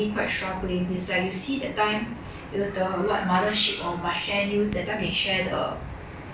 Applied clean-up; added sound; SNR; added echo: none; none; none; none.